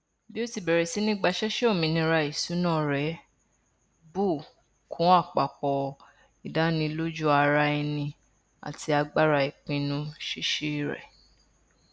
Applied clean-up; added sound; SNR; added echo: none; none; none; none.